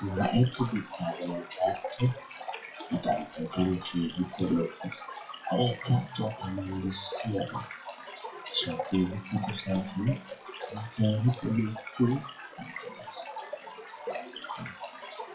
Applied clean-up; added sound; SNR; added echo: classical method WPE with log-MMSE.